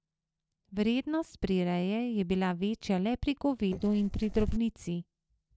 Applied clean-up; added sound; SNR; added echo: neural separator model SepFormer DNS4.